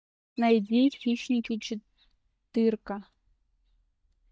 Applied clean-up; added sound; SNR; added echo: neural mask model DeepFilterNet 3.